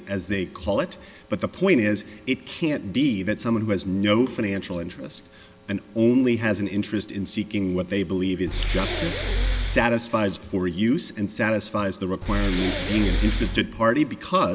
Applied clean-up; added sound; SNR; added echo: none; Breathing; 0 dB; none.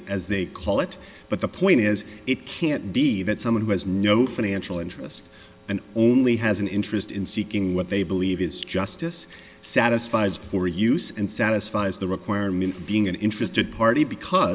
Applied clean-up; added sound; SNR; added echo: none; none; none; none.